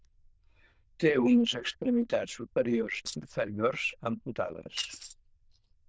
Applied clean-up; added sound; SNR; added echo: neural diffusion model UNIVERSE++.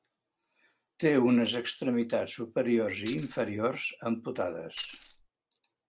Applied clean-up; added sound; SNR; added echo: none; Tambourine; 13 dB; none.